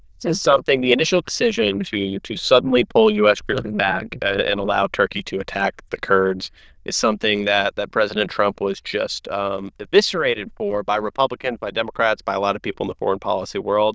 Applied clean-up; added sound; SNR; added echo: neural diffusion model UNIVERSE++.